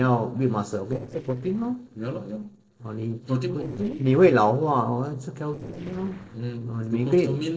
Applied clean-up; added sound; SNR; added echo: neural separator model SepFormer DNS4.